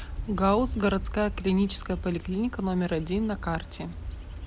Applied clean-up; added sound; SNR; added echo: none; Wind / Bird / Insect; 9 dB; none.